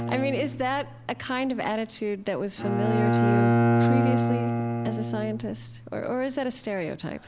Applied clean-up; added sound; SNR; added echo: none; Bowed string instrument; -3 dB; none.